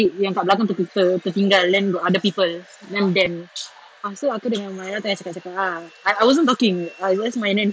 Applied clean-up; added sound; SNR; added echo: none; none; none; none.